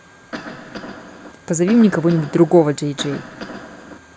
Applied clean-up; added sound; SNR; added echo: none; Cough; 15 dB; none.